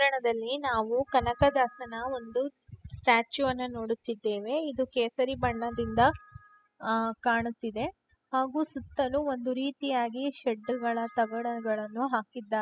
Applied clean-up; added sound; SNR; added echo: classical method spectral subtraction.